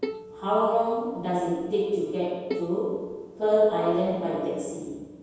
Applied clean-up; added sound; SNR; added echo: none; Bowed string instrument; 14 dB; reverberation time 1.2 s.